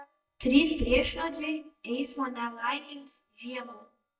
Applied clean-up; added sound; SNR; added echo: neural mask model DeepFilterNet 3.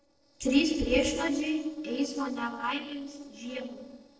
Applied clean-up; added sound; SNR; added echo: neural separator model SepFormer DNS4.